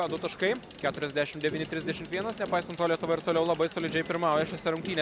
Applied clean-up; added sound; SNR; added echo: none; Bicycle; 16 dB; none.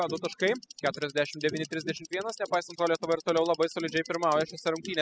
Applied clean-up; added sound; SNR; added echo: classical method spectral subtraction.